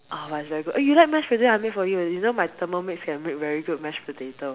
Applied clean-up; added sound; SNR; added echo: none; none; none; none.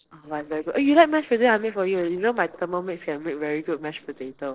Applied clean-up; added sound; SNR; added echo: neural separator model SepFormer DNS4.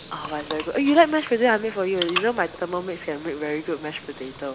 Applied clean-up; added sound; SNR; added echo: none; Bathtub (filling or washing) / Water; 12 dB; none.